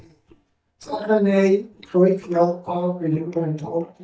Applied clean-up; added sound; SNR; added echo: neural mask model DeepFilterNet 3.